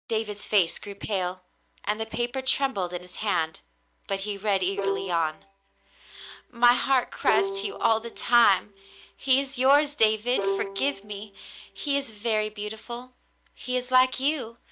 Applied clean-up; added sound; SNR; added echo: neural mask model DeepFilterNet 3.